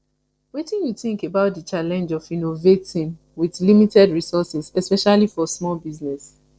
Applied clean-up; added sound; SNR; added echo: neural separator model SepFormer DNS4.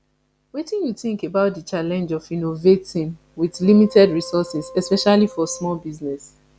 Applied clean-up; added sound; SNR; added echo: none; Wind instrument, woodwind instrument; 20 dB; none.